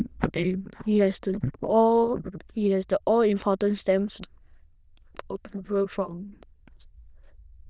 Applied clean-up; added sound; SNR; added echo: neural diffusion model UNIVERSE++.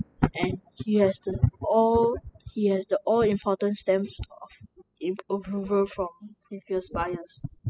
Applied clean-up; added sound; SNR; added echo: classical method spectral subtraction.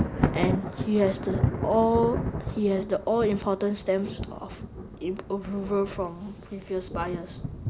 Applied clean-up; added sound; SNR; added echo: none; Thunder; 4 dB; none.